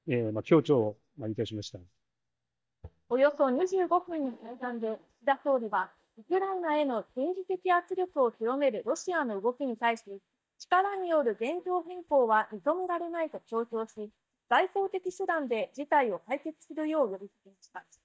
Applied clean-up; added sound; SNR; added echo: neural mask model DeepFilterNet 3.